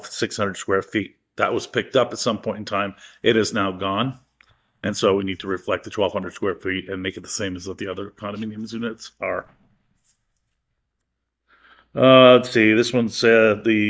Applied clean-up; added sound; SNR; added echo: neural mask model DeepFilterNet 3.